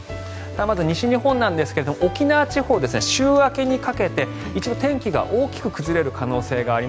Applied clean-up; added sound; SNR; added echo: none; none; none; none.